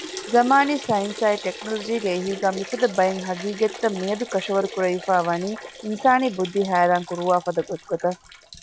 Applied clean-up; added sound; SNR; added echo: none; Liquid; 15 dB; none.